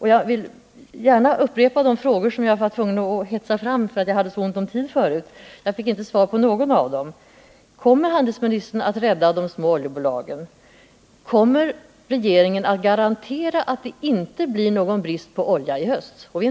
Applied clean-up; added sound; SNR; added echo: none; none; none; none.